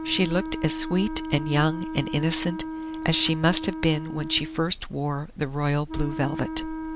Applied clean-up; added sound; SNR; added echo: none; Wind instrument, woodwind instrument; 9 dB; none.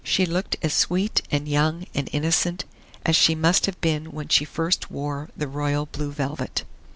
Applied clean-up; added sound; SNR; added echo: none; none; none; none.